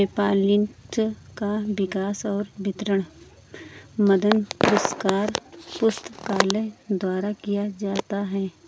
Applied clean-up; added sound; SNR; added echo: none; none; none; none.